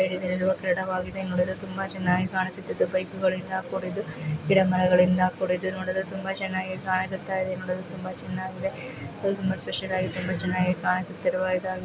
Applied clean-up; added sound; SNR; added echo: none; none; none; none.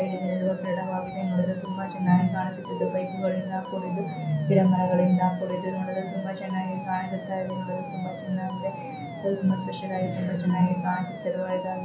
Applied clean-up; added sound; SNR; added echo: none; Alarm; 13 dB; reverberation time 0.6 s.